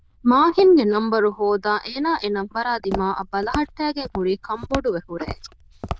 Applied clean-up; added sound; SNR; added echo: neural diffusion model UNIVERSE++.